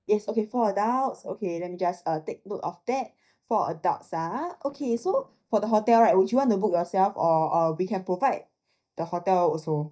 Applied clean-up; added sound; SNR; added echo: neural mask model DeepFilterNet 3.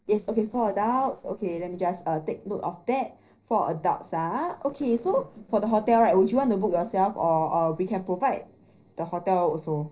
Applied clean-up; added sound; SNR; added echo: neural separator model SepFormer DNS4.